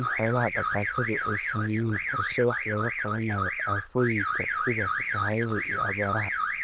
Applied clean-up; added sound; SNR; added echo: neural diffusion model UNIVERSE++.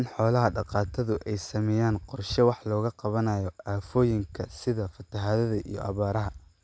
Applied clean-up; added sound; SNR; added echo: none; none; none; none.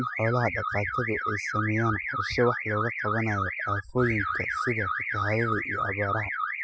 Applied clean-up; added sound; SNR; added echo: classical method spectral subtraction.